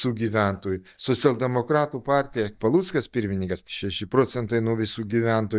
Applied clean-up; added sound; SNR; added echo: neural mask model DeepFilterNet 3.